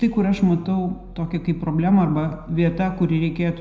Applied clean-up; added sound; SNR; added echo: none; Vehicle; 20 dB; reverberation time 0.8 s.